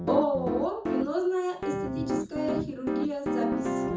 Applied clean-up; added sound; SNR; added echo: none; Piano; 0 dB; reverberation time 0.5 s.